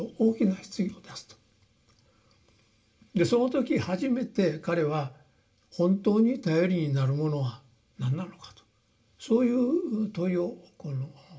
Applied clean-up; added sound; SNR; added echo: none; none; none; reverberation time 0.2 s.